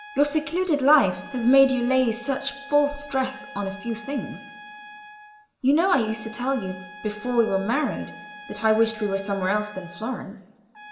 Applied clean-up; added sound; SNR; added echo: none; Trumpet; 18 dB; reverberation time 1.1 s.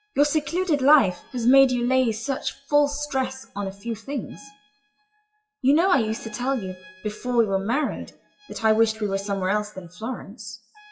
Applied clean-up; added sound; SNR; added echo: classical method WPE with log-MMSE.